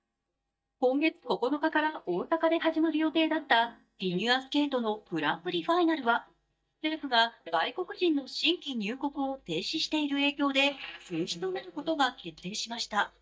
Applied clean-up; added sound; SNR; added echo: neural mask model DeepFilterNet 3.